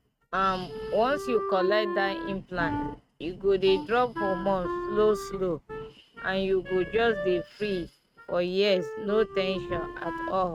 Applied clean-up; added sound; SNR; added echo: neural mask model RNNoise.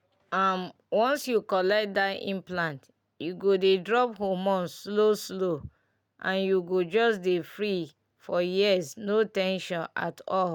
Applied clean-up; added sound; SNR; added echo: none; none; none; none.